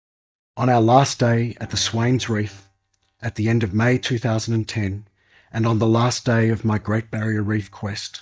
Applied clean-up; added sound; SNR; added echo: neural mask model DeepFilterNet 3.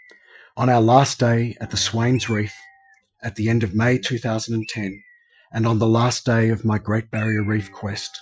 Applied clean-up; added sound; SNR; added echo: classical method Wiener filter.